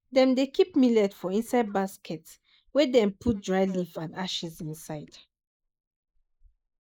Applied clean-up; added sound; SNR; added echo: neural mask model Resemble Enhance denoiser.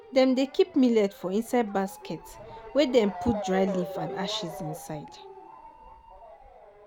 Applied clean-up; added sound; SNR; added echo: none; Motor vehicle (road) / Siren; 12 dB; none.